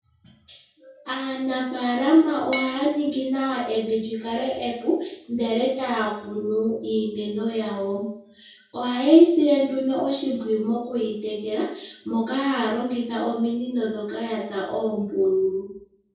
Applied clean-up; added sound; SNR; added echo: none; Glass; 8 dB; reverberation time 0.6 s.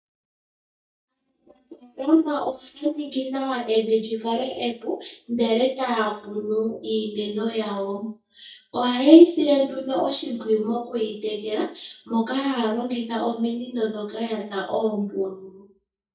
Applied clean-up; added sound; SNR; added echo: neural mask model DeepFilterNet 3.